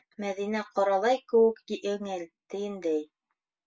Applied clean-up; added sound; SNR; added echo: none; none; none; none.